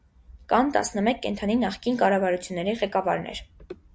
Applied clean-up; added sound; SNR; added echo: none; none; none; none.